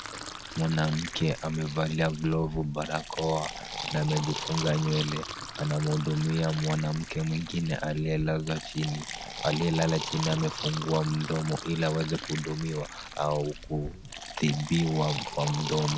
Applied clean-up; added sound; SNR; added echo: none; Fill (with liquid); 9 dB; none.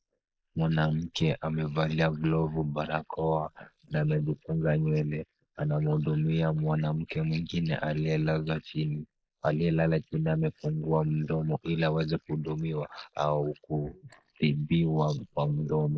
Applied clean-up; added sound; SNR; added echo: neural mask model Resemble Enhance denoiser.